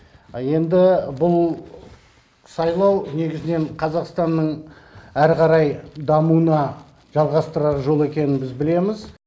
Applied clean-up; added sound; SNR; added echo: none; none; none; none.